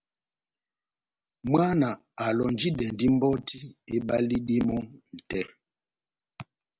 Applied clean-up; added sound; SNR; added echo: none; none; none; none.